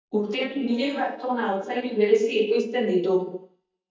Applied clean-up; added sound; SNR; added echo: neural mask model DeepFilterNet 3.